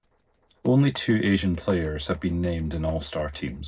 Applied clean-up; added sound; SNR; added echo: neural separator model SepFormer DNS4.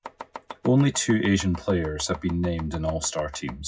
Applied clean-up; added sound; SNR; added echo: classical method WPE with log-MMSE.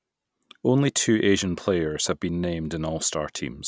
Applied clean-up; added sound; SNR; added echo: none; none; none; none.